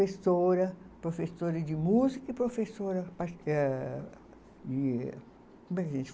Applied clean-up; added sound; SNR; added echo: none; none; none; none.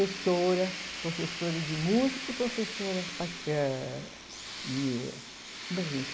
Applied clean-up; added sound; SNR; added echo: none; Tools; 8 dB; none.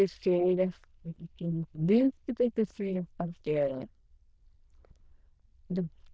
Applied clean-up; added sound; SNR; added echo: neural diffusion model UNIVERSE++.